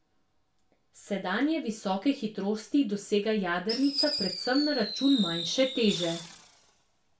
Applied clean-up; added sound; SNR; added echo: none; Fireworks; 6 dB; reverberation time 0.2 s.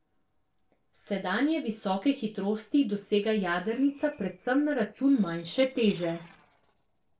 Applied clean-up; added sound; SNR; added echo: neural separator model SepFormer DNS4.